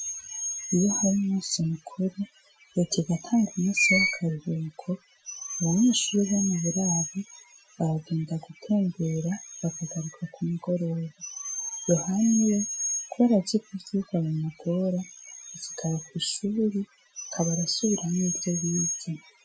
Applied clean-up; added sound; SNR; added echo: classical method Wiener filter.